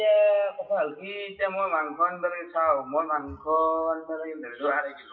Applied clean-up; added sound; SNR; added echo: classical method WPE with log-MMSE.